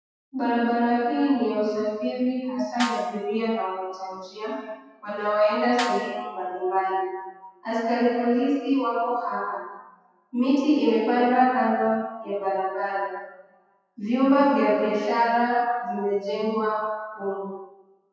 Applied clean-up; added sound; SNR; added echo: classical method WPE with log-MMSE.